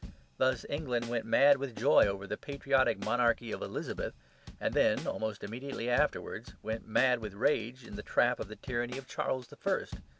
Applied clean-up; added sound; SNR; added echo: none; Drum kit; 16 dB; none.